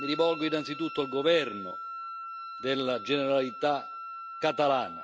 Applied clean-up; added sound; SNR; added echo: none; Wind instrument, woodwind instrument; 10 dB; none.